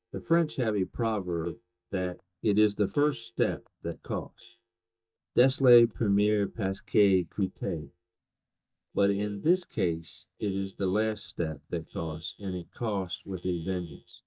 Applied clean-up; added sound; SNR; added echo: neural mask model DeepFilterNet 3.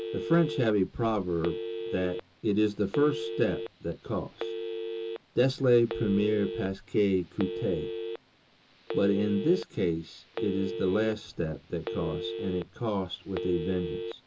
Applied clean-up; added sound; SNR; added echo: none; Telephone; 7 dB; reverberation time 0.2 s.